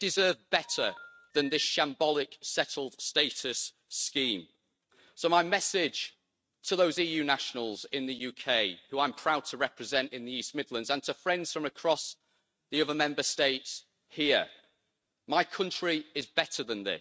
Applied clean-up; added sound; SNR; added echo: neural mask model RNNoise.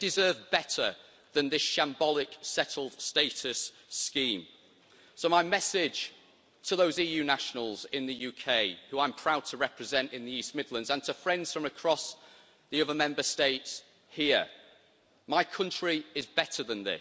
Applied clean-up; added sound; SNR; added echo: none; none; none; none.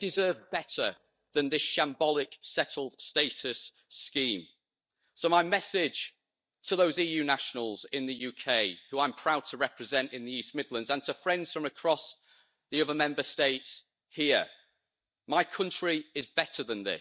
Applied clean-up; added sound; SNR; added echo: neural mask model DeepFilterNet 3.